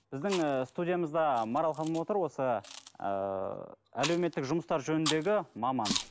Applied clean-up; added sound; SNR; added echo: none; Chewing, mastication; 11 dB; none.